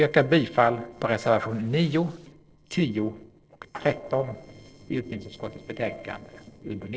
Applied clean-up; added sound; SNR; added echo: neural separator model SepFormer DNS4.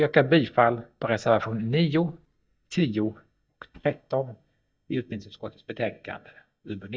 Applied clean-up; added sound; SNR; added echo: neural mask model DeepFilterNet 3.